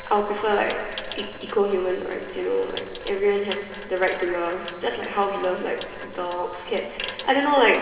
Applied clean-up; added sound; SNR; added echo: none; Sink (filling or washing) / Water tap, faucet; 14 dB; reverberation time 2.3 s.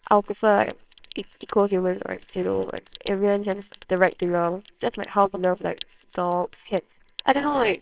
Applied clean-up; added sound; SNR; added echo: neural separator model SepFormer WHAMR!.